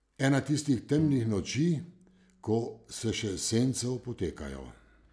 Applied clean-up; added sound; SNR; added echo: none; Bowed string instrument; 19 dB; none.